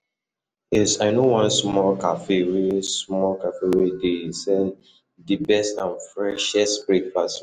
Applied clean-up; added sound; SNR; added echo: none; none; none; none.